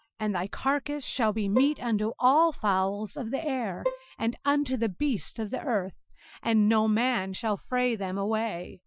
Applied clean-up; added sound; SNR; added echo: classical method Wiener filter.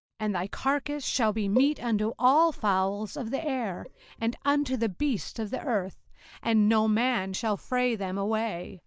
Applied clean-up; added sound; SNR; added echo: neural mask model DeepFilterNet 3.